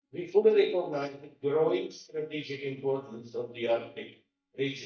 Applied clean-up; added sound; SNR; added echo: neural mask model DeepFilterNet 3.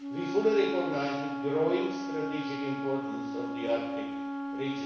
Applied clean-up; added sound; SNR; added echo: none; Wind instrument, woodwind instrument; 3 dB; reverberation time 1.1 s.